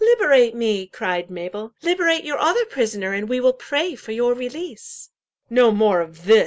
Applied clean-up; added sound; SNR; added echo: none; none; none; none.